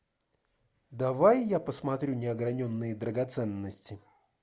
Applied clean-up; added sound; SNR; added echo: none; none; none; none.